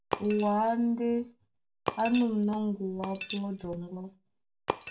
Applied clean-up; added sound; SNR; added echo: none; Shatter; 9 dB; reverberation time 0.2 s.